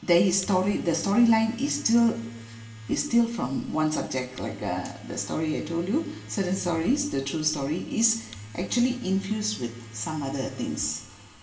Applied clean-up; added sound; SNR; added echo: none; Domestic sounds, home sounds; 19 dB; reverberation time 0.8 s.